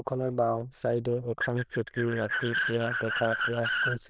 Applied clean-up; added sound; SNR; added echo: neural diffusion model UNIVERSE++.